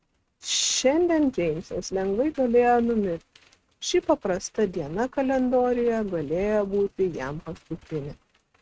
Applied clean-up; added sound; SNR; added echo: neural mask model RNNoise.